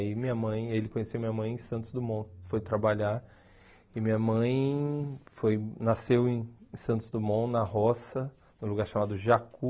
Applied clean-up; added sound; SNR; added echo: none; none; none; none.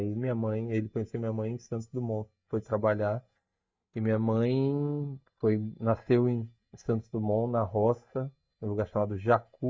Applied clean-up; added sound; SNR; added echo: neural mask model DeepFilterNet 3.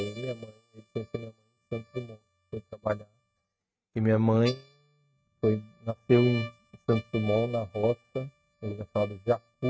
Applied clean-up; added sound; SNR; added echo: neural mask model RNNoise.